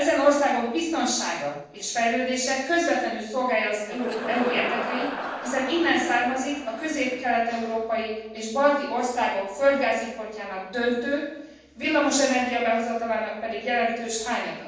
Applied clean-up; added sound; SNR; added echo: neural separator model SepFormer DNS4.